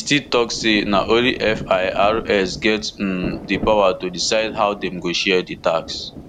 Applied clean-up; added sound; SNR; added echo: none; Rain; 13 dB; none.